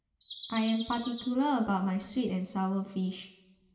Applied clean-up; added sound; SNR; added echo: none; Bird vocalization, bird call, bird song; 11 dB; reverberation time 0.8 s.